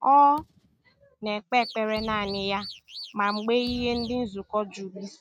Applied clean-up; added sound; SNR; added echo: neural mask model RNNoise.